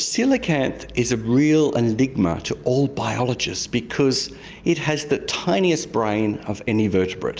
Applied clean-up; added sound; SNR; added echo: none; none; none; none.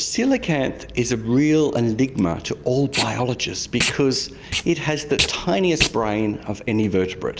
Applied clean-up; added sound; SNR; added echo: none; Packing tape, duct tape; 9 dB; none.